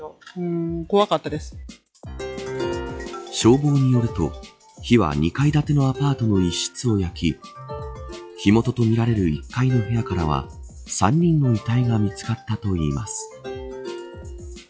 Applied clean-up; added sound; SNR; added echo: classical method log-MMSE.